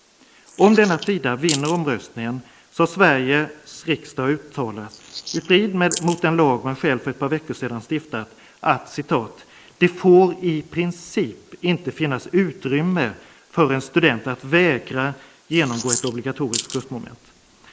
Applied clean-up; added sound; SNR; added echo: neural mask model Resemble Enhance denoiser.